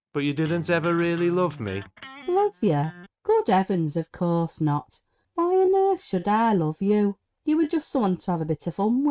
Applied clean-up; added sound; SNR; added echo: neural mask model RNNoise.